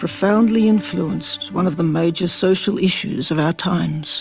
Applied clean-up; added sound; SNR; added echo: none; none; none; none.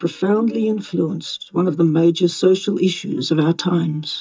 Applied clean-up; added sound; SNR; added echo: neural mask model DeepFilterNet 3.